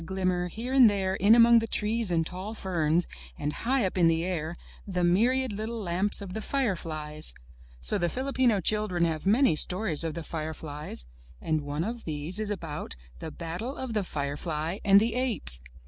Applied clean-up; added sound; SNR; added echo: none; none; none; none.